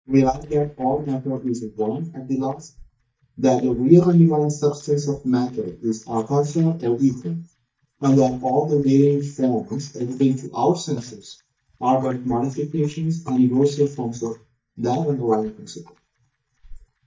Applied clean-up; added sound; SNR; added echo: neural mask model DeepFilterNet 3.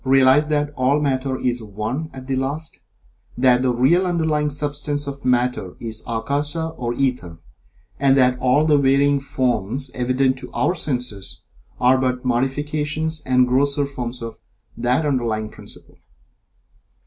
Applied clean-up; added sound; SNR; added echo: none; none; none; none.